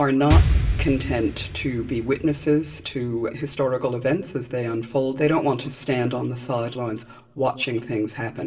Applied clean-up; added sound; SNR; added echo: none; Explosion; 4 dB; reverberation time 0.8 s.